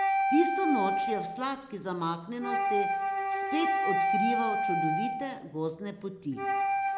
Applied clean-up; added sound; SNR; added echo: none; Wind instrument, woodwind instrument; -3 dB; none.